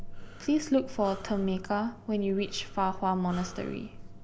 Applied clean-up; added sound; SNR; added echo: none; Breathing; 11 dB; none.